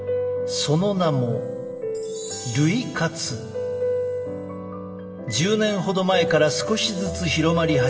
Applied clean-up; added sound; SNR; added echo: none; none; none; reverberation time 2.1 s.